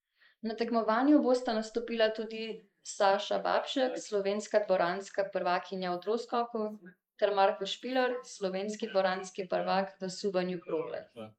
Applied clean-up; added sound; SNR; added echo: neural mask model Resemble Enhance denoiser.